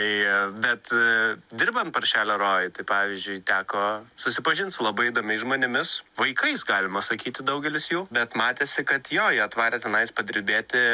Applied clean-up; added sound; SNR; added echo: none; none; none; none.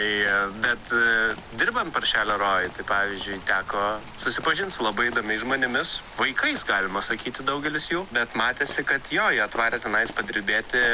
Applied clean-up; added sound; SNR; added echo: none; Rain; 16 dB; none.